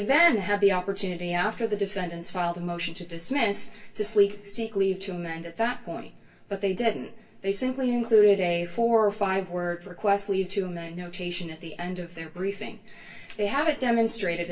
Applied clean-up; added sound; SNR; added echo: none; none; none; reverberation time 0.2 s.